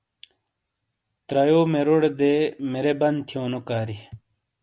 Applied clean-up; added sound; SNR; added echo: none; none; none; none.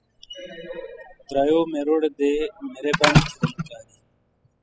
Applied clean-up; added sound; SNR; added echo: classical method spectral subtraction.